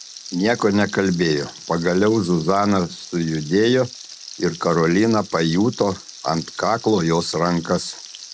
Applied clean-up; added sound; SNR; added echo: none; Frying (food); 17 dB; none.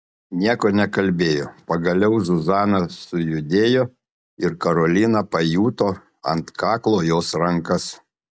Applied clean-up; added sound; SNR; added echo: none; none; none; none.